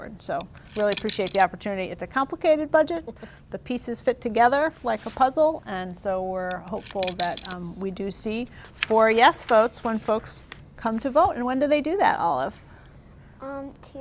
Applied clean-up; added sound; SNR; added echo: none; Coin (dropping); 7 dB; none.